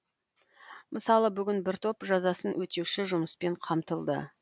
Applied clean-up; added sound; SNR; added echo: none; none; none; none.